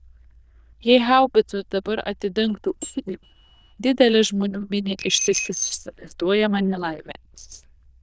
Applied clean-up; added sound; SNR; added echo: neural diffusion model UNIVERSE++.